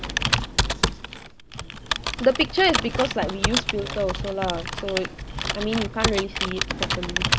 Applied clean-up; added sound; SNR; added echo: none; Computer keyboard; 0 dB; none.